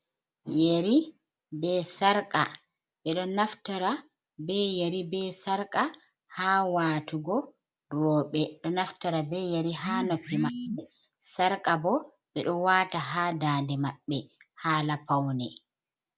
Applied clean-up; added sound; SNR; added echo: none; none; none; none.